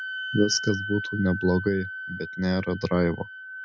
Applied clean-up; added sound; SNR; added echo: none; Wind instrument, woodwind instrument; 9 dB; none.